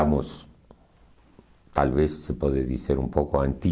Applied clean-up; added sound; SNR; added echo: none; none; none; none.